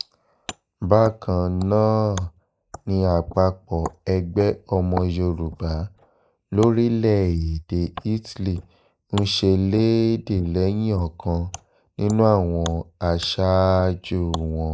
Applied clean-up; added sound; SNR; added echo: neural mask model Resemble Enhance denoiser.